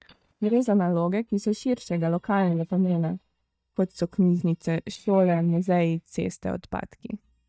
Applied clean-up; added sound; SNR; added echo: neural mask model DeepFilterNet 3.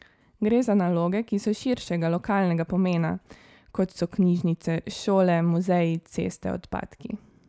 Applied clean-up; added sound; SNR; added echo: none; none; none; none.